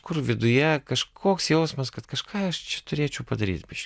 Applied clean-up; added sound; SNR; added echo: none; none; none; none.